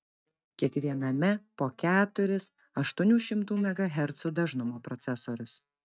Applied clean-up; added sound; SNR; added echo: neural mask model DeepFilterNet 3.